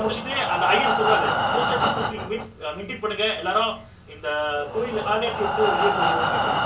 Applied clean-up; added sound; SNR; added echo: none; Breathing; -1 dB; reverberation time 0.2 s.